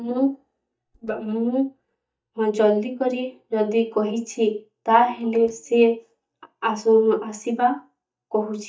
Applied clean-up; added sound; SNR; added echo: neural mask model DeepFilterNet 3.